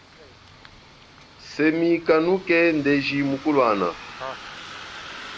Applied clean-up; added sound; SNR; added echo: none; Bus; 17 dB; none.